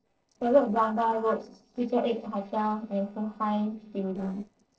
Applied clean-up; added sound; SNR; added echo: neural separator model SepFormer DNS4.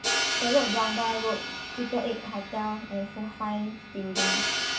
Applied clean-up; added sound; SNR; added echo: none; Crash cymbal; 1 dB; reverberation time 0.2 s.